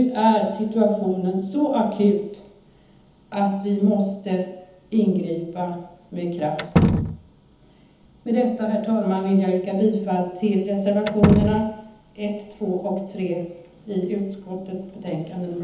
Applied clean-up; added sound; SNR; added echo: none; Slam; 1 dB; reverberation time 1.3 s.